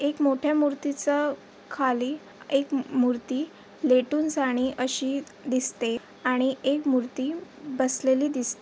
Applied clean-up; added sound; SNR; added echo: none; none; none; none.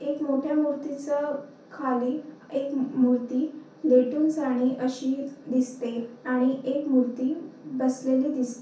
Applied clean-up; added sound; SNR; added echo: none; none; none; reverberation time 0.6 s.